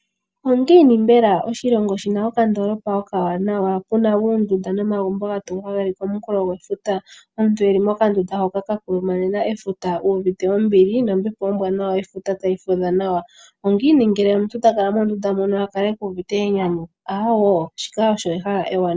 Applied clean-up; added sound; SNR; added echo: none; none; none; none.